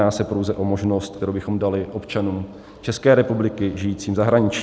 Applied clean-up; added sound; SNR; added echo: none; none; none; none.